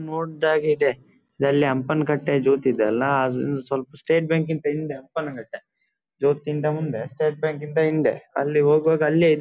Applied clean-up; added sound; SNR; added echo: none; none; none; none.